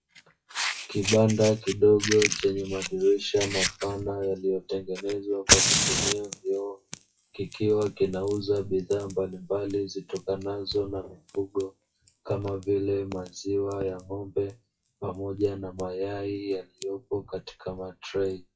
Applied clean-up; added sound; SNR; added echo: classical method WPE with log-MMSE.